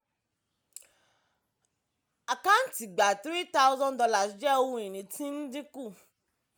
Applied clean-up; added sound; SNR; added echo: none; none; none; none.